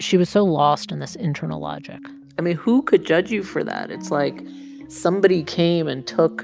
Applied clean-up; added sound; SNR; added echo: none; none; none; none.